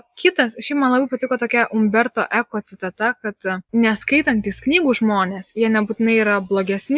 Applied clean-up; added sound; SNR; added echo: none; none; none; none.